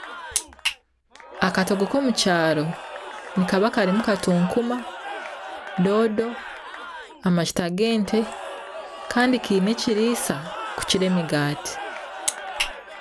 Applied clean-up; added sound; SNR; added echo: none; Crowd / Cheering; 11 dB; none.